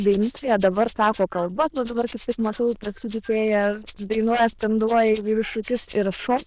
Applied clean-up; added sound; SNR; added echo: neural diffusion model UNIVERSE++.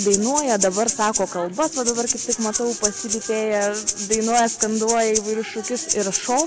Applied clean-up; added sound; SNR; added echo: none; Rattle (instrument); 4 dB; none.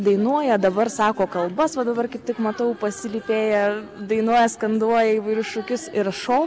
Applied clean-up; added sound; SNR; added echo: none; none; none; none.